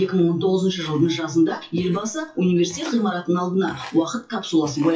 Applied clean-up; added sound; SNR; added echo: classical method WPE with log-MMSE.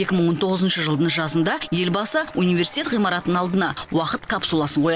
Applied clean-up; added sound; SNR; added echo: none; none; none; none.